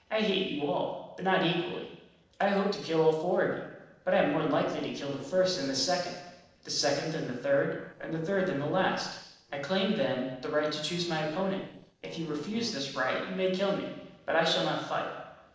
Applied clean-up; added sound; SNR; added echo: neural separator model SepFormer DNS4.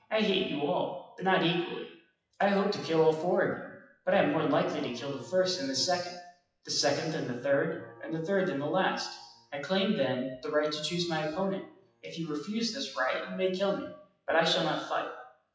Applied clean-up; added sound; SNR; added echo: classical method WPE with log-MMSE.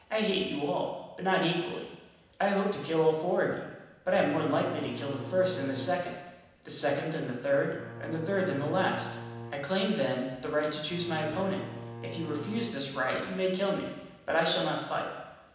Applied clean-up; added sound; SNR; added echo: none; Bowed string instrument; 13 dB; reverberation time 1.1 s.